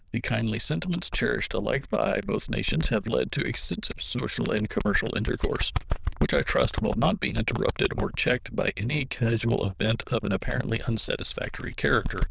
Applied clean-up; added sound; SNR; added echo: neural diffusion model UNIVERSE++.